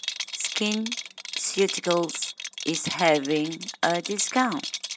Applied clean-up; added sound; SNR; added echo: neural mask model RNNoise.